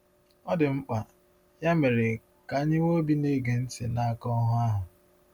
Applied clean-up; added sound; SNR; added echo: none; none; none; none.